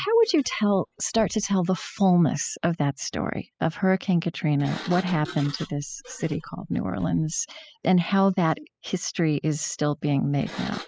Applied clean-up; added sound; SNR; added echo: classical method spectral subtraction.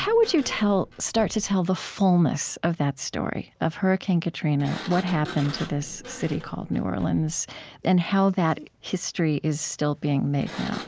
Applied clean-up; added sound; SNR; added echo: none; Sliding door; 18 dB; none.